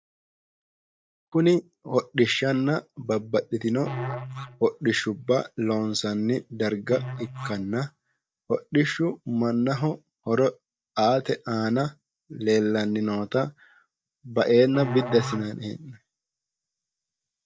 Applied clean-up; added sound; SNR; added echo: neural mask model DeepFilterNet 3.